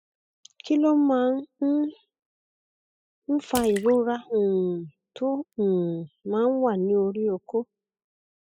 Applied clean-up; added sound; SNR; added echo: classical method spectral subtraction.